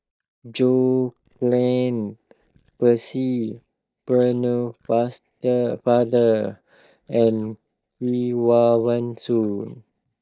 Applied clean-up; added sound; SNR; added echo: neural mask model DeepFilterNet 3.